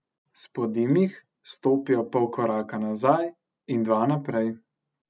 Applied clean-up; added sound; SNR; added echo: none; none; none; none.